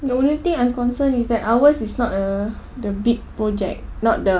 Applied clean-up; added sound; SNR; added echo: none; none; none; none.